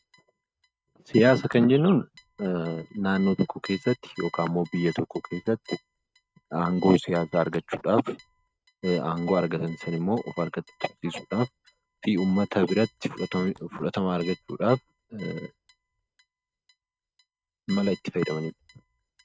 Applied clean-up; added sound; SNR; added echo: neural mask model RNNoise.